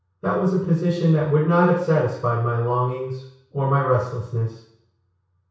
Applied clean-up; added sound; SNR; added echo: none; none; none; reverberation time 0.6 s.